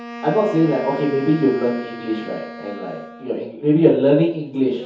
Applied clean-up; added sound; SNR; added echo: none; Wind instrument, woodwind instrument; 15 dB; reverberation time 0.6 s.